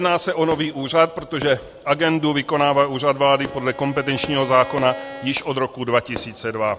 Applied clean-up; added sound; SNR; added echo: none; Bowed string instrument + Fireworks; 17 dB; none.